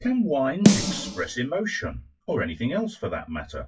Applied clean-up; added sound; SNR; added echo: classical method WPE with log-MMSE.